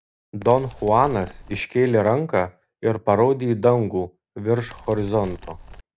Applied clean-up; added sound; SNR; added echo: none; Animal; 18 dB; none.